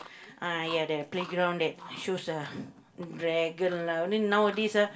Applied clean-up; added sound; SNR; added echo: none; Chewing, mastication; 20 dB; reverberation time 0.7 s.